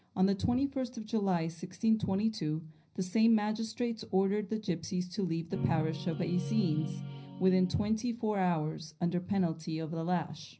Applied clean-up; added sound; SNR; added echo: none; Guitar; 6 dB; reverberation time 0.5 s.